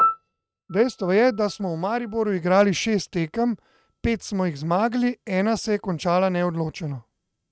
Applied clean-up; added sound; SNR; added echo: neural mask model RNNoise.